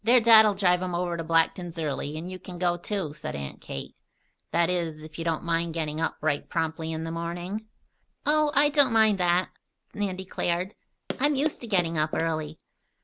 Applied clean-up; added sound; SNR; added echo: none; Run; 10 dB; none.